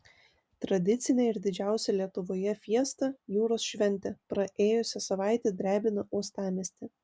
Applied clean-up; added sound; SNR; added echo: none; none; none; none.